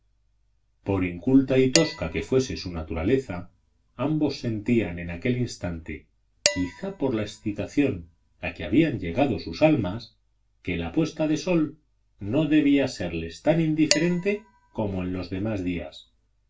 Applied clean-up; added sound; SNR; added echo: none; Dishes, pots, and pans; 9 dB; reverberation time 0.2 s.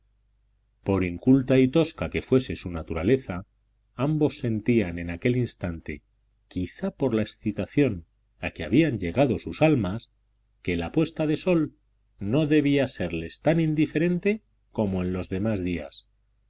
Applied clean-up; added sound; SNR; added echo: none; none; none; none.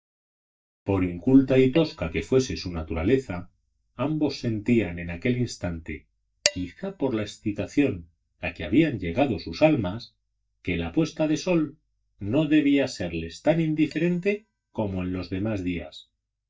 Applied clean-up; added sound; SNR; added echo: neural mask model DeepFilterNet 3.